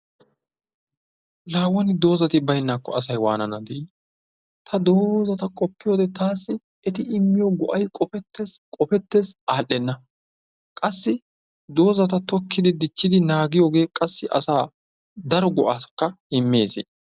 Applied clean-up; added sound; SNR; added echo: none; none; none; none.